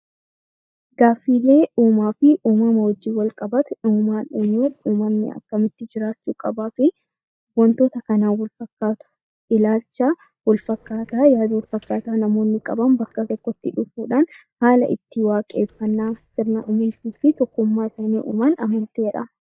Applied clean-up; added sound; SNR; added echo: neural mask model DeepFilterNet 3.